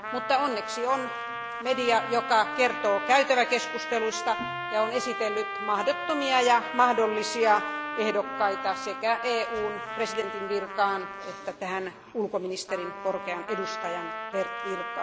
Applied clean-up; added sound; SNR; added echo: none; Trumpet; 7 dB; none.